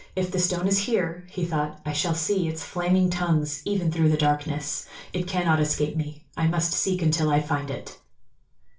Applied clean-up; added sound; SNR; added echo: none; none; none; reverberation time 0.3 s.